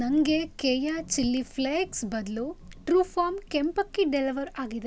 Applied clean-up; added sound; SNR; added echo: none; none; none; none.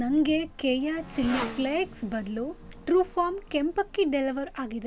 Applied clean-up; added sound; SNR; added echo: none; Motorcycle; 14 dB; none.